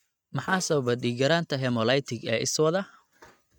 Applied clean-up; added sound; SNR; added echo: neural mask model RNNoise.